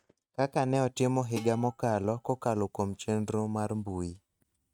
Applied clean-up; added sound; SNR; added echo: neural mask model RNNoise.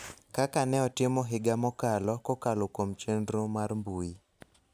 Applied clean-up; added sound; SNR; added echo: none; none; none; none.